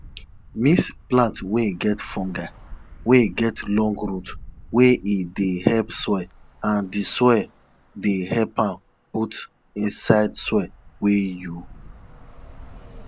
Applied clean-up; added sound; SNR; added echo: none; Traffic noise, roadway noise / Bus; 20 dB; none.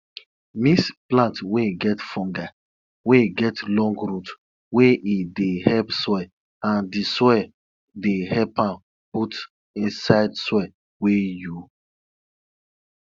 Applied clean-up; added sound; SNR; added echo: none; none; none; none.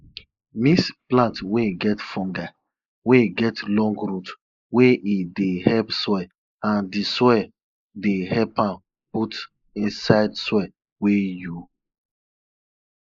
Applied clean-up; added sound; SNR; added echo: neural mask model Resemble Enhance denoiser.